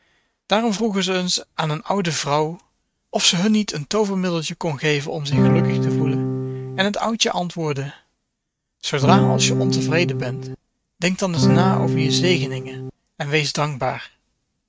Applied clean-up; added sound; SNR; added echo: neural mask model RNNoise.